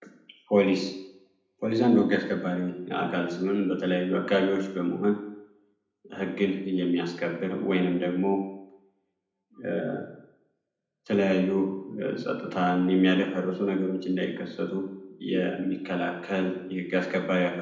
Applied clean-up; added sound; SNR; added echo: none; none; none; reverberation time 0.7 s.